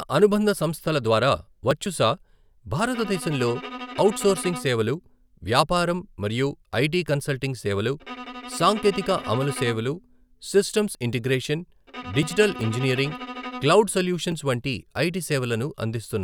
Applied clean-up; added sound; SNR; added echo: none; Bowed string instrument; 14 dB; none.